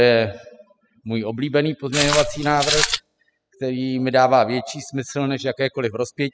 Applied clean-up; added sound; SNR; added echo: classical method spectral subtraction.